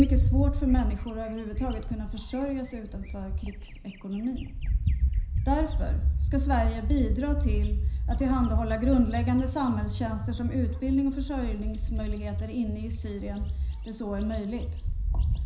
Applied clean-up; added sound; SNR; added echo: none; Bird; -2 dB; reverberation time 0.5 s.